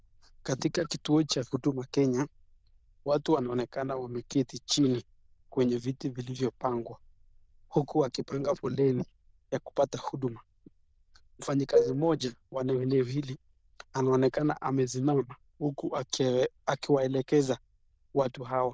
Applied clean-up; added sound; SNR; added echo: neural diffusion model UNIVERSE++.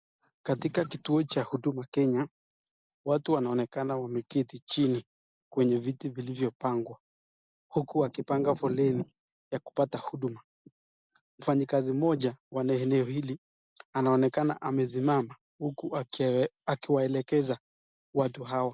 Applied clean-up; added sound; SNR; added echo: none; none; none; none.